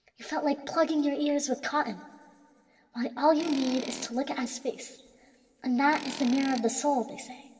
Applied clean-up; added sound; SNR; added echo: none; Tools; 13 dB; reverberation time 2.3 s.